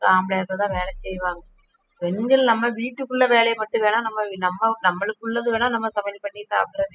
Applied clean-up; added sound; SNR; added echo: classical method spectral subtraction.